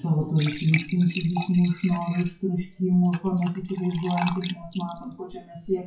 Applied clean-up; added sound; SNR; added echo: classical method WPE with log-MMSE.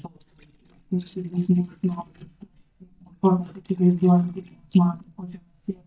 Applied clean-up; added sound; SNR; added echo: neural mask model DeepFilterNet 3.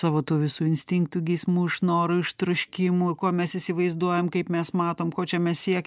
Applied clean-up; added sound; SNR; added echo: none; none; none; none.